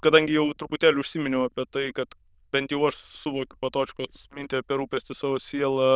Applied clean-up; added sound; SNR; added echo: neural diffusion model UNIVERSE++.